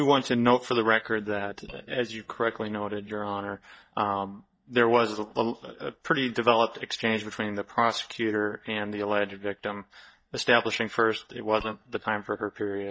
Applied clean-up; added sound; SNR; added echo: neural mask model DeepFilterNet 3.